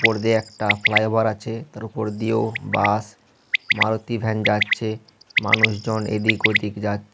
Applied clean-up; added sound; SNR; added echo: none; Bird; 2 dB; none.